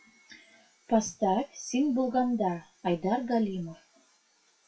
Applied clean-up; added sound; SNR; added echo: classical method WPE with log-MMSE.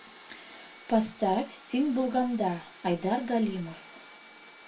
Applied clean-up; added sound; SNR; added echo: none; Sawing; 18 dB; reverberation time 0.2 s.